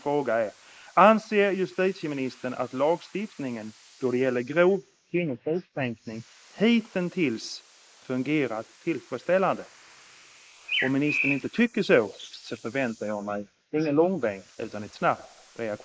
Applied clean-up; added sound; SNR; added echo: neural mask model Resemble Enhance denoiser.